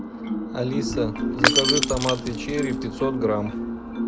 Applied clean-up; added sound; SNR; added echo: none; Shatter / Crushing + Marimba, xylophone; 0 dB; none.